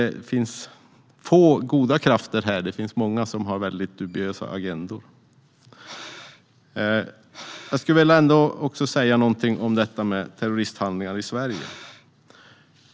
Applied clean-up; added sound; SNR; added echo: none; Breathing; 20 dB; none.